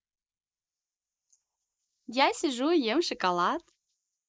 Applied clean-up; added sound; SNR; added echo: neural mask model Resemble Enhance denoiser.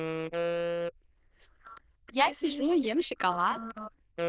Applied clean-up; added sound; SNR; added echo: neural diffusion model UNIVERSE++.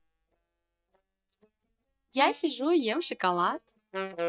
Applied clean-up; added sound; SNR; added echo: neural mask model DeepFilterNet 3.